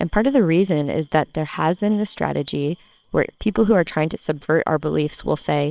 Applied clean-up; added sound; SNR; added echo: neural separator model SepFormer WHAMR!.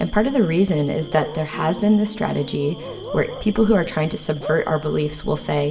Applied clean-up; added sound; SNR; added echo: none; Bark / Cricket; 15 dB; reverberation time 0.7 s.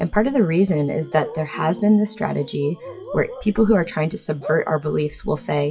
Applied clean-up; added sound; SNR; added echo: classical method WPE with log-MMSE.